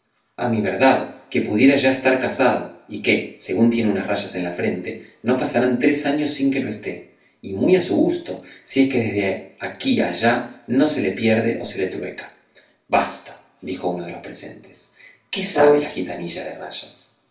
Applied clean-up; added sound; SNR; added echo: none; Brass instrument; 1 dB; reverberation time 0.3 s.